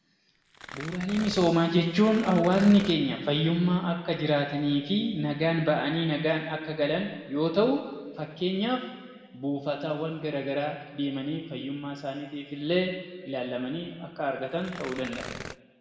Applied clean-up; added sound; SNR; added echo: none; Tearing; 13 dB; reverberation time 1.4 s.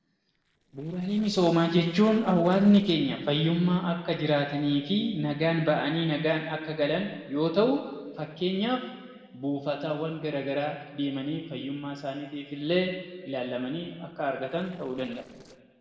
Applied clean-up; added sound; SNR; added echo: neural separator model SepFormer DNS4.